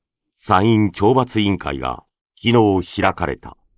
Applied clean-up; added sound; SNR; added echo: neural mask model Resemble Enhance denoiser.